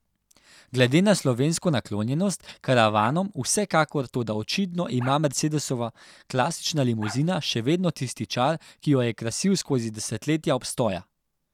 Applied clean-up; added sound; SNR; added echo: none; Bark; 19 dB; none.